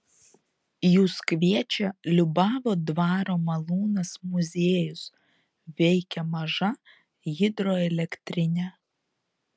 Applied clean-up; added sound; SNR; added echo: none; none; none; none.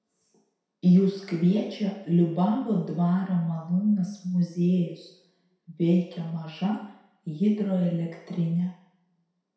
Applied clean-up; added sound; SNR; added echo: none; none; none; reverberation time 0.7 s.